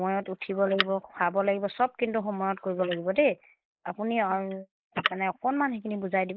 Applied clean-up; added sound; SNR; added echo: neural mask model Resemble Enhance denoiser.